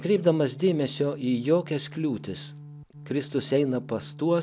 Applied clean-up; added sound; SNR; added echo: none; Organ; 17 dB; none.